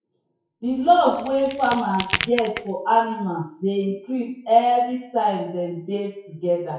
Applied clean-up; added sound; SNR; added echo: classical method WPE with log-MMSE.